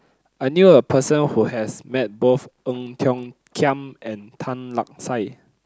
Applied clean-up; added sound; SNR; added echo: none; none; none; none.